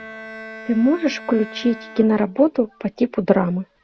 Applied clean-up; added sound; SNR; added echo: none; Bowed string instrument; 19 dB; none.